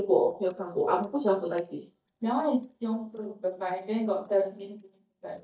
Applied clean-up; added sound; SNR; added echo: neural mask model DeepFilterNet 3.